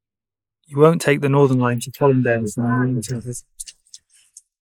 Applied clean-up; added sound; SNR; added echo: neural mask model Resemble Enhance denoiser.